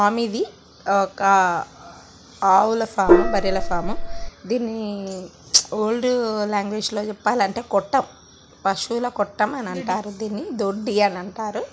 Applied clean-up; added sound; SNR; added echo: none; Gong; -4 dB; none.